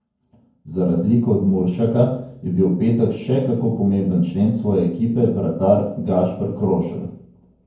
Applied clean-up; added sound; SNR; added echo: none; none; none; reverberation time 0.9 s.